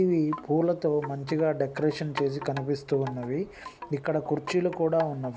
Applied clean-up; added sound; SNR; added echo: none; Wind chime; 15 dB; none.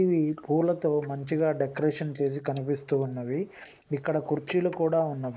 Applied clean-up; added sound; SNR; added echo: neural mask model Resemble Enhance denoiser.